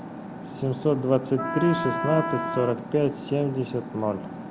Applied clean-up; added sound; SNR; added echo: none; Wind instrument, woodwind instrument; 5 dB; none.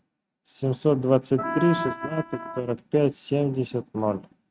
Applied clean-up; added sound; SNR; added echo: neural mask model RNNoise.